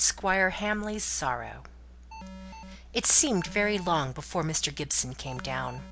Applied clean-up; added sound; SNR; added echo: none; Alarm; 15 dB; none.